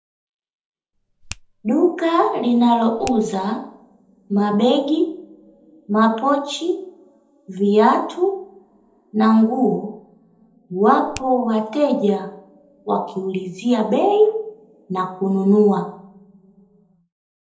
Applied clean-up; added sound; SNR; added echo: none; Finger snapping; 19 dB; reverberation time 0.8 s.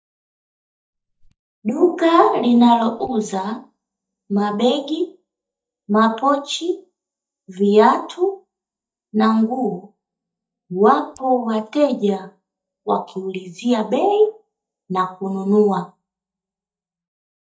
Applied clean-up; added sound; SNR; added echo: neural mask model DeepFilterNet 3.